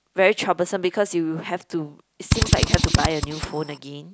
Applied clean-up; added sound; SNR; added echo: none; Drill; -3 dB; none.